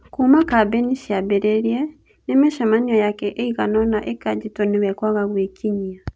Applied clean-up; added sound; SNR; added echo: none; none; none; none.